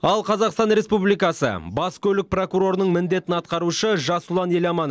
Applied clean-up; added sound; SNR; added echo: none; none; none; none.